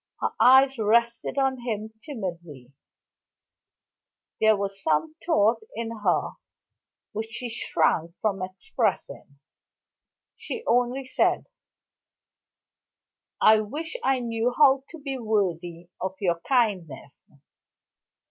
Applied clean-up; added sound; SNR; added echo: none; none; none; none.